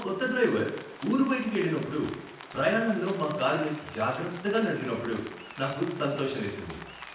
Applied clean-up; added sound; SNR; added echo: none; Rain; 16 dB; reverberation time 0.9 s.